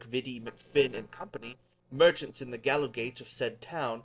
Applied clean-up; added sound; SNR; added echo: neural separator model SepFormer DNS4.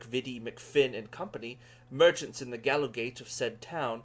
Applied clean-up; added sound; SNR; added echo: none; none; none; none.